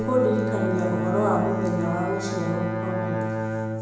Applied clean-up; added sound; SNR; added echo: none; Bowed string instrument; 1 dB; reverberation time 0.9 s.